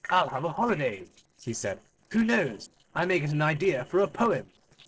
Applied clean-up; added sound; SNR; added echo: neural separator model SepFormer DNS4.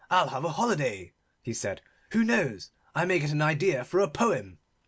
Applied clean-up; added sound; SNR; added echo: none; none; none; none.